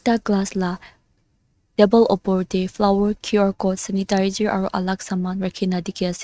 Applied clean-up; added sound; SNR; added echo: neural mask model RNNoise.